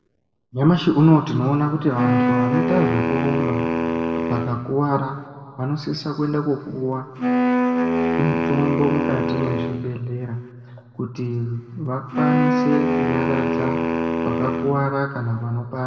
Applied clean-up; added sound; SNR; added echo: none; Wind instrument, woodwind instrument; -1 dB; reverberation time 1.5 s.